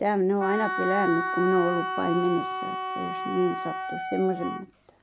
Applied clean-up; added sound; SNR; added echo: none; Wind instrument, woodwind instrument; 4 dB; none.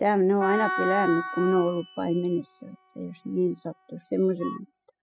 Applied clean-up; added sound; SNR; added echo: classical method spectral subtraction.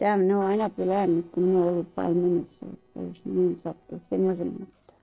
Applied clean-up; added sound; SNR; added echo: neural separator model SepFormer DNS4.